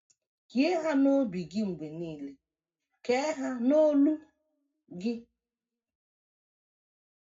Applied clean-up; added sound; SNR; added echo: none; none; none; reverberation time 0.4 s.